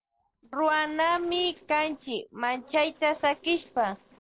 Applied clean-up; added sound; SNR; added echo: neural separator model SepFormer DNS4.